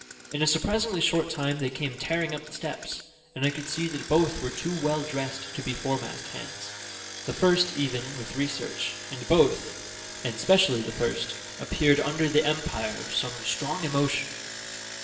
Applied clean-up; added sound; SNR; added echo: none; Engine; 11 dB; reverberation time 0.9 s.